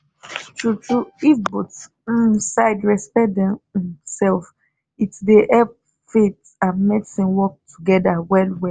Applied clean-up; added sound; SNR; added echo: none; Bowed string instrument; 19 dB; none.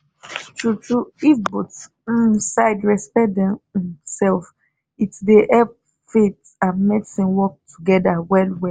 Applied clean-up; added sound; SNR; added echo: none; none; none; none.